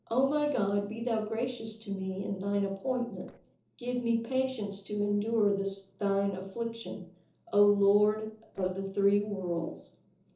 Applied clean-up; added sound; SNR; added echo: neural separator model SepFormer DNS4.